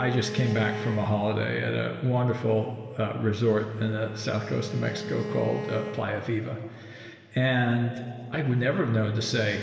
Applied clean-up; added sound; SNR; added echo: none; Bowed string instrument; 13 dB; reverberation time 2.5 s.